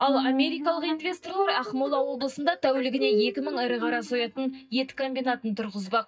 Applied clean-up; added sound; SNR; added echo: neural mask model DeepFilterNet 3.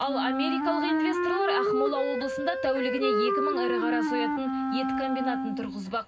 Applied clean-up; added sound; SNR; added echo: none; Wind instrument, woodwind instrument; -3 dB; reverberation time 0.4 s.